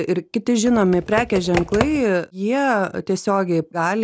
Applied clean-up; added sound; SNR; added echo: none; Computer keyboard; 8 dB; none.